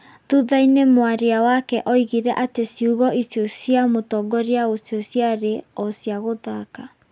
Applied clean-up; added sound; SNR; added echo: none; none; none; none.